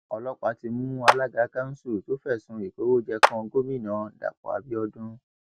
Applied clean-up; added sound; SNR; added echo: none; Clapping; -1 dB; none.